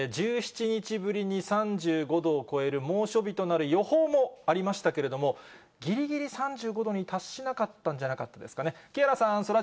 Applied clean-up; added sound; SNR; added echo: none; none; none; none.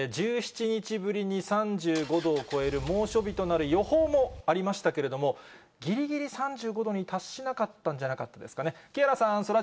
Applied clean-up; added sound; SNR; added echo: none; Engine; 14 dB; none.